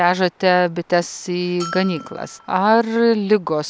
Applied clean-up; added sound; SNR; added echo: none; Bell; 19 dB; none.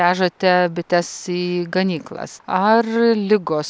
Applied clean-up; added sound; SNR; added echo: none; none; none; none.